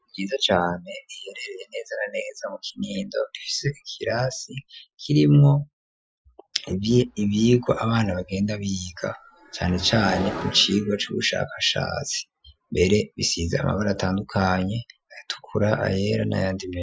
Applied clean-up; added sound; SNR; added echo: classical method Wiener filter.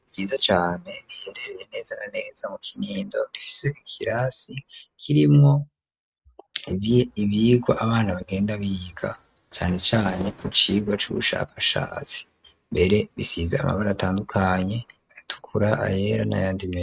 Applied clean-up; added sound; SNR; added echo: neural mask model RNNoise.